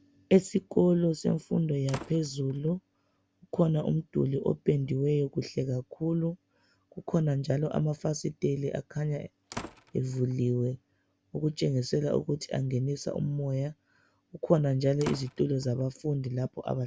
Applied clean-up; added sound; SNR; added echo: none; Slam; 18 dB; none.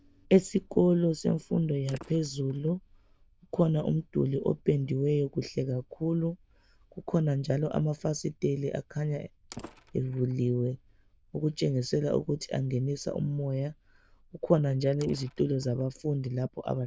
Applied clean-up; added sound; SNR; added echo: neural diffusion model UNIVERSE++.